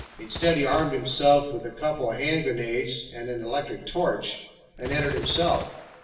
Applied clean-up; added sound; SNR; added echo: none; Gunshot, gunfire; 15 dB; reverberation time 0.8 s.